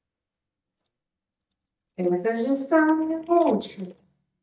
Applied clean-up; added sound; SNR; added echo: neural mask model DeepFilterNet 3.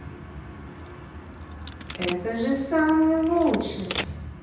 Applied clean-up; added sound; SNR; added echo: none; Telephone; 13 dB; reverberation time 0.9 s.